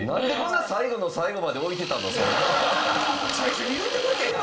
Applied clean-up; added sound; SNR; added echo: none; Tools; 7 dB; reverberation time 0.4 s.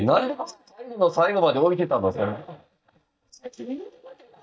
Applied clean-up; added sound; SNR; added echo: neural mask model DeepFilterNet 3.